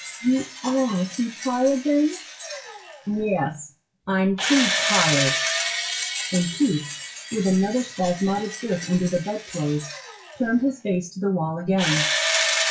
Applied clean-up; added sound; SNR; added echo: classical method WPE with log-MMSE.